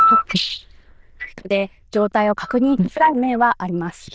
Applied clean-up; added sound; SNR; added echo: neural diffusion model UNIVERSE++.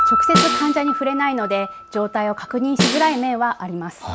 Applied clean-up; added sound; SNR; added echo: none; Snare drum + Piano; 1 dB; none.